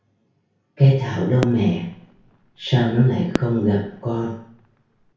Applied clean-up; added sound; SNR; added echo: none; Fireworks; 13 dB; reverberation time 0.6 s.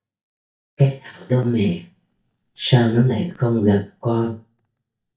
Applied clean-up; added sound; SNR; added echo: neural mask model DeepFilterNet 3.